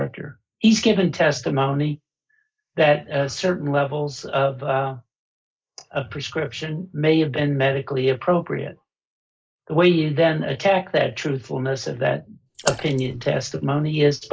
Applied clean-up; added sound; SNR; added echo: neural mask model Resemble Enhance denoiser.